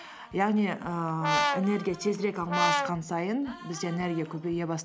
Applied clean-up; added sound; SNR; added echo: none; Brass instrument; 0 dB; none.